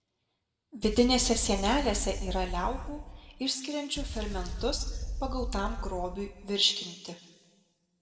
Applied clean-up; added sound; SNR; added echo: none; Boom; 4 dB; reverberation time 1.2 s.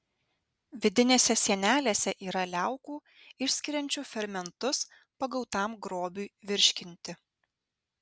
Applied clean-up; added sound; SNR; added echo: none; none; none; none.